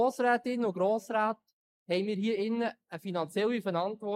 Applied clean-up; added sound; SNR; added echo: neural mask model Resemble Enhance denoiser.